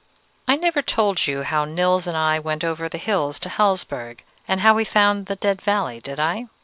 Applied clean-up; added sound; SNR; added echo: none; none; none; none.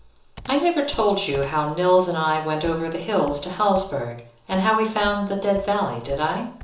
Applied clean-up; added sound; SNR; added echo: none; Computer keyboard; 20 dB; reverberation time 0.6 s.